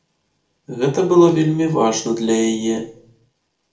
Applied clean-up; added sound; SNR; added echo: none; none; none; reverberation time 0.4 s.